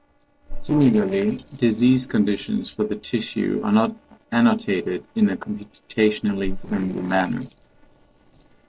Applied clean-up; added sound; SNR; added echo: neural separator model SepFormer DNS4.